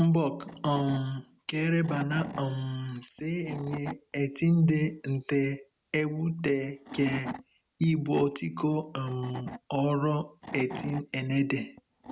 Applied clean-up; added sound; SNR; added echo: none; Wood / Tools; 16 dB; none.